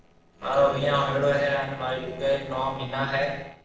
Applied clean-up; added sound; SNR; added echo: neural separator model SepFormer DNS4.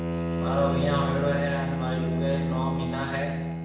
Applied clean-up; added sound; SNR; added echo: none; Bowed string instrument; -2 dB; reverberation time 0.9 s.